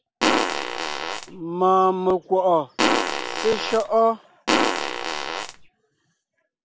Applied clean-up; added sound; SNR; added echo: none; Fart; -1 dB; none.